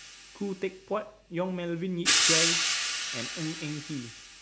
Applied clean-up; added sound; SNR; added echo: none; Hi-hat; -4 dB; none.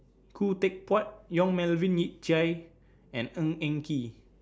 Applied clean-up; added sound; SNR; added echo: none; none; none; none.